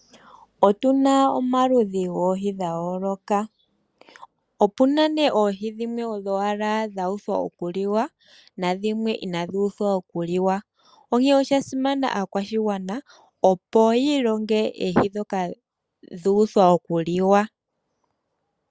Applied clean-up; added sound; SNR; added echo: none; none; none; none.